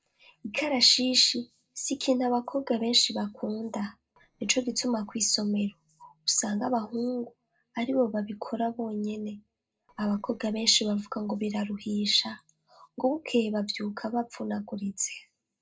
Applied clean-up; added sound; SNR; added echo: neural separator model SepFormer DNS4.